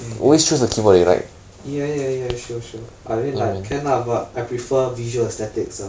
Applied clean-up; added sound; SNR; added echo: none; none; none; none.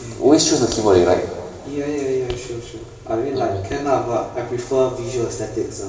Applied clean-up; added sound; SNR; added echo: none; none; none; reverberation time 2.1 s.